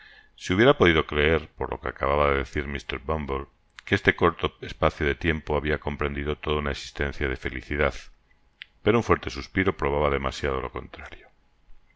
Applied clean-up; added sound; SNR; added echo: none; none; none; none.